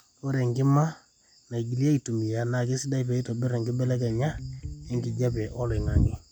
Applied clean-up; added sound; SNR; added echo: none; Electric guitar; 14 dB; none.